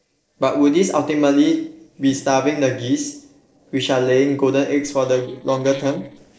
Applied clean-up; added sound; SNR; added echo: neural separator model SepFormer DNS4.